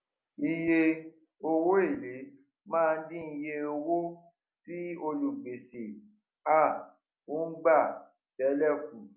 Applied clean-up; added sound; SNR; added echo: none; none; none; none.